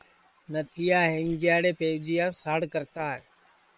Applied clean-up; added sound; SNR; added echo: neural separator model SepFormer WHAM!.